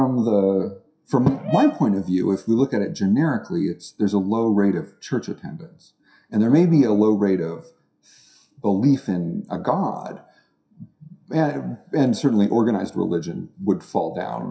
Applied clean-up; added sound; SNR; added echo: classical method WPE with log-MMSE.